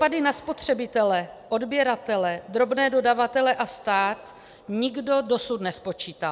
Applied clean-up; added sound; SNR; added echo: none; none; none; none.